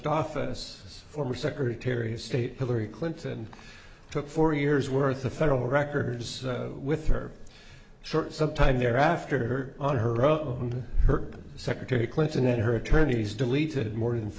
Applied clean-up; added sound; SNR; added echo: none; none; none; none.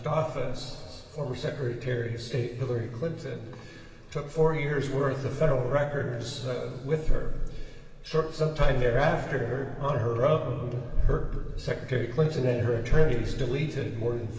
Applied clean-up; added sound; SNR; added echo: none; none; none; reverberation time 2.4 s.